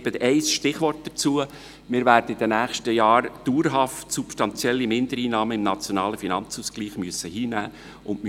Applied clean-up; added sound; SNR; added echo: none; none; none; none.